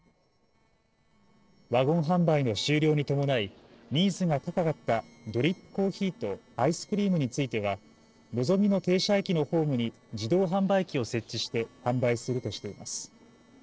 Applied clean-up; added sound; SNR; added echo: neural separator model SepFormer DNS4.